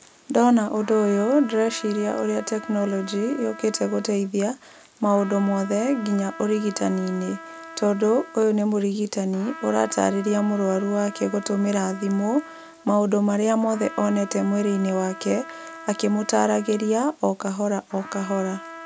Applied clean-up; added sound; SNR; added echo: none; Trumpet; 17 dB; none.